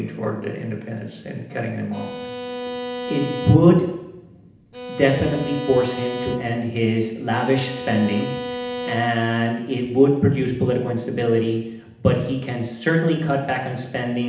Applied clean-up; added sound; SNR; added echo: none; Bowed string instrument; 9 dB; reverberation time 0.8 s.